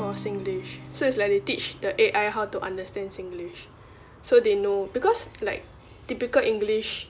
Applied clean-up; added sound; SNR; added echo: none; Acoustic guitar; 19 dB; none.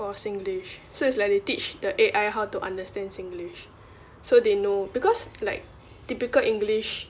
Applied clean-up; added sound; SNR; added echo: none; none; none; none.